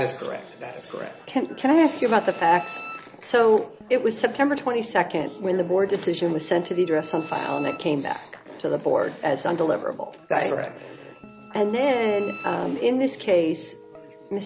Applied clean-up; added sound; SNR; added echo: none; Bowed string instrument + Guitar; 20 dB; none.